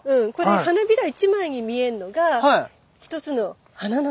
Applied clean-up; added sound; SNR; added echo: none; none; none; none.